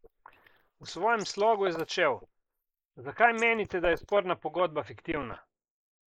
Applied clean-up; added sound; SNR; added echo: neural mask model Resemble Enhance denoiser.